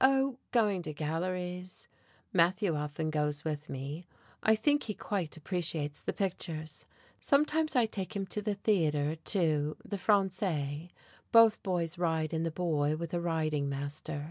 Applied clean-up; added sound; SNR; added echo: none; none; none; none.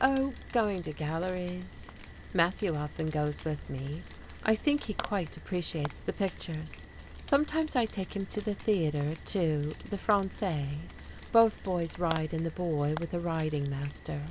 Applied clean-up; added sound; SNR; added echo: none; Rain; 13 dB; none.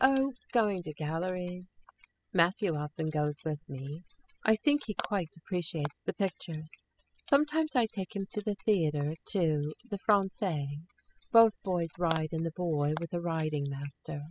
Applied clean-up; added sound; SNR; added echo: classical method spectral subtraction.